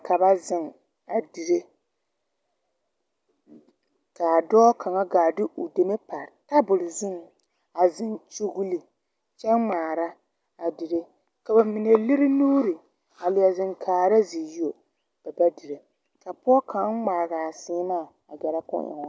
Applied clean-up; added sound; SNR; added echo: none; none; none; none.